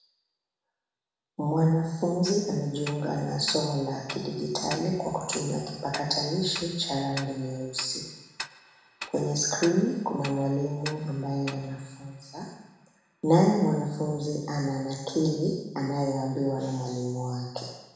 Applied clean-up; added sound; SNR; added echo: none; Tick-tock; 17 dB; reverberation time 1.0 s.